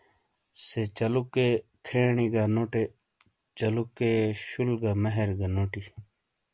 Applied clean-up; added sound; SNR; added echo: none; none; none; none.